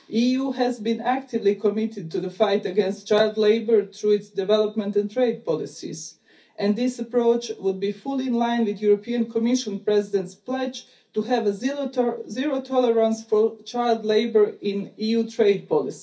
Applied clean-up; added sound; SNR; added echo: none; none; none; reverberation time 0.3 s.